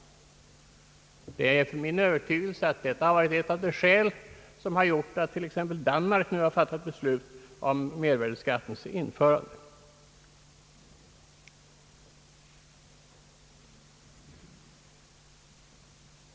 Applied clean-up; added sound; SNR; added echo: none; none; none; none.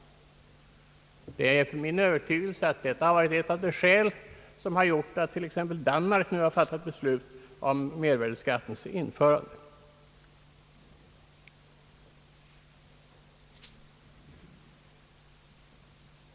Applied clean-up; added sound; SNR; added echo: none; Rattle (instrument); 15 dB; none.